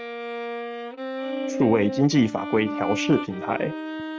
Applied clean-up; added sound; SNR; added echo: neural mask model RNNoise.